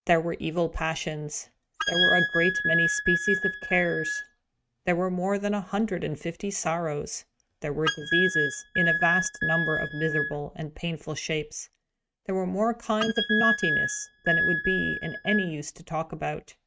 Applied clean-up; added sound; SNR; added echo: neural mask model RNNoise.